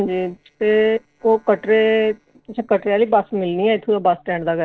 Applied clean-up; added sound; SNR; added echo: neural separator model SepFormer DNS4.